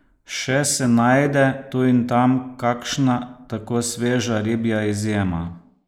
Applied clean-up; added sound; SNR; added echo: neural mask model Resemble Enhance denoiser.